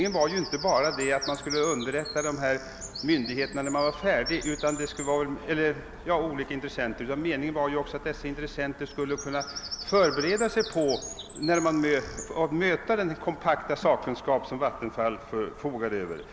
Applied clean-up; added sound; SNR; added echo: none; Bird vocalization, bird call, bird song; 13 dB; none.